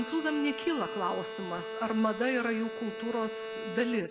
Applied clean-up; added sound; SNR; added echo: none; Bowed string instrument; 7 dB; none.